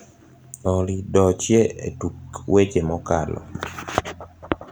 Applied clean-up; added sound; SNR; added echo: none; none; none; none.